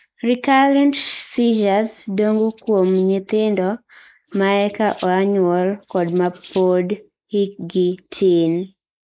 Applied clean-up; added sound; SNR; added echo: neural mask model Resemble Enhance denoiser.